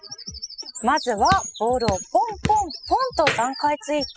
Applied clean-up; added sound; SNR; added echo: classical method spectral subtraction.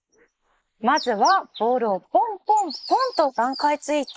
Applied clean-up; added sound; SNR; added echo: neural mask model Resemble Enhance denoiser.